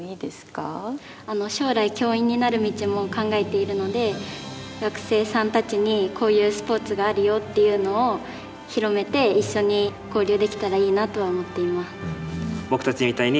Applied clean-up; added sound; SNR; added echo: none; none; none; none.